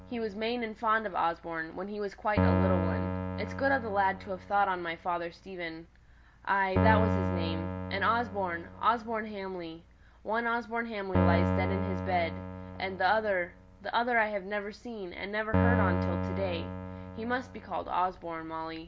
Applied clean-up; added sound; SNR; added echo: none; Keyboard (musical); 1 dB; none.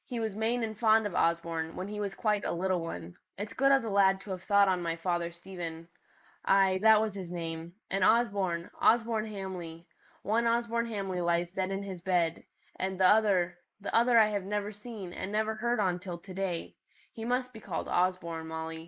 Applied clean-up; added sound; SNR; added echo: neural mask model Resemble Enhance denoiser.